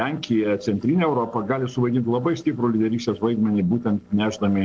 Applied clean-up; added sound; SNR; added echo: neural separator model SepFormer DNS4.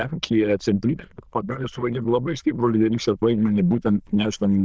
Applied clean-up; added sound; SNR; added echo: neural diffusion model UNIVERSE++.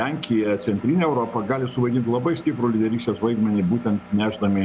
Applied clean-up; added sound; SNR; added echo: none; Engine; 19 dB; none.